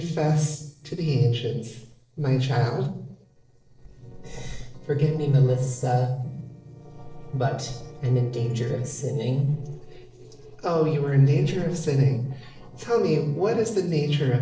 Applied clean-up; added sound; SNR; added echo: neural separator model SepFormer DNS4.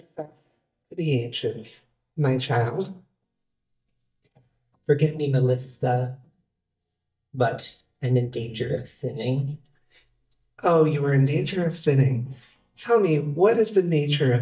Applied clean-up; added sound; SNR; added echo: neural mask model DeepFilterNet 3.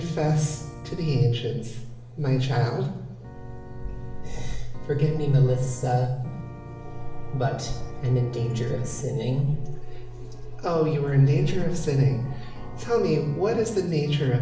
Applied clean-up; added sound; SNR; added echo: none; Organ; 17 dB; reverberation time 0.8 s.